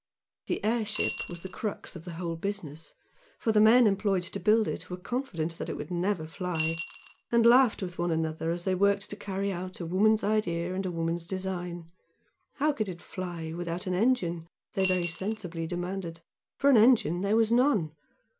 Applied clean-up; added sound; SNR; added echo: none; Coin (dropping) / Glass; 8 dB; none.